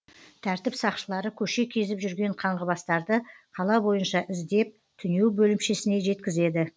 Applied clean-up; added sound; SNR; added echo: none; none; none; none.